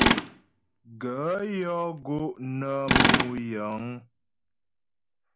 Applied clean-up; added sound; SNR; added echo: none; Tools; -3 dB; none.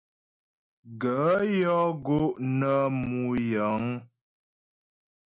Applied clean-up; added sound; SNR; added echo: none; none; none; none.